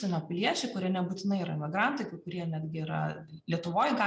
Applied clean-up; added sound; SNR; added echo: none; none; none; none.